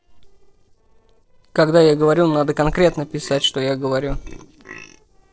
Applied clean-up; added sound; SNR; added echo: neural separator model SepFormer DNS4.